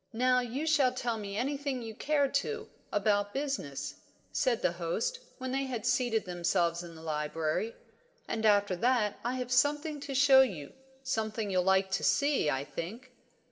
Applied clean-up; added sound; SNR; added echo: neural separator model SepFormer DNS4.